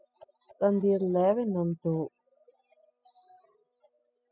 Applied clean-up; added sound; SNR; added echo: classical method spectral subtraction.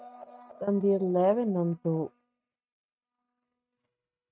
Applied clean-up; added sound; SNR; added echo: neural mask model RNNoise.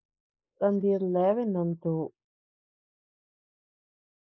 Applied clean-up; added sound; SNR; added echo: neural mask model Resemble Enhance denoiser.